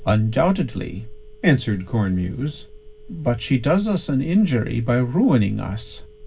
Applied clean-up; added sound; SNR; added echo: none; Telephone; 17 dB; reverberation time 0.4 s.